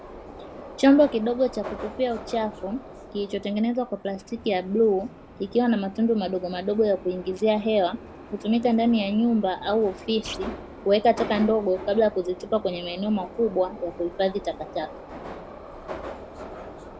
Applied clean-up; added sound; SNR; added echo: none; Subway, metro, underground; 15 dB; none.